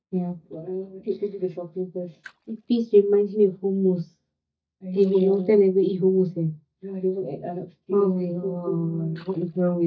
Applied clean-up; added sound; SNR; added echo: neural mask model DeepFilterNet 3.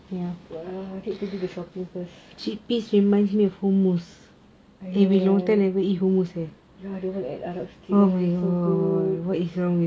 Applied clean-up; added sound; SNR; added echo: none; none; none; none.